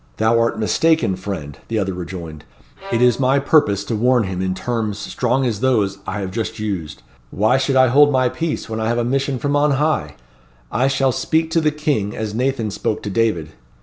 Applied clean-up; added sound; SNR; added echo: none; Bowed string instrument; 19 dB; none.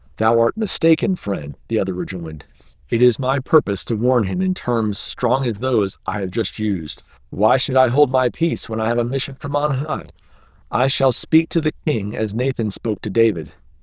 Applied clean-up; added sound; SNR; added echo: neural diffusion model UNIVERSE++.